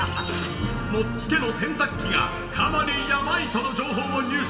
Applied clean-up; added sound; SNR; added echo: none; Plucked string instrument; 19 dB; reverberation time 1.7 s.